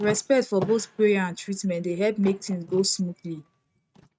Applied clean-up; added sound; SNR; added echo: neural mask model RNNoise.